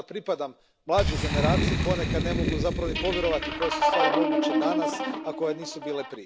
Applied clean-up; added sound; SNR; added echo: none; Guitar + Boom; -3 dB; none.